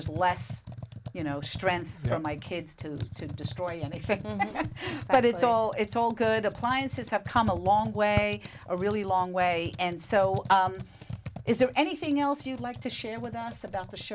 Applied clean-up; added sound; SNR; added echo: none; Computer keyboard; 11 dB; none.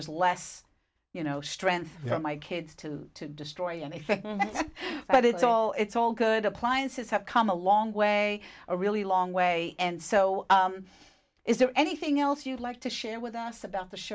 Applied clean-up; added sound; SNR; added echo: none; none; none; none.